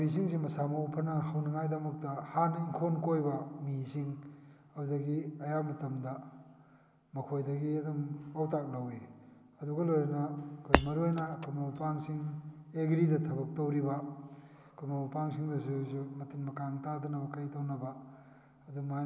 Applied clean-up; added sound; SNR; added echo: none; Shatter; -2 dB; none.